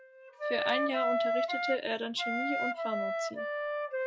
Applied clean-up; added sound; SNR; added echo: classical method log-MMSE.